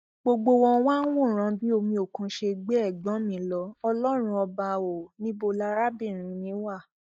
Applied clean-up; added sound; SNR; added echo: neural mask model DeepFilterNet 3.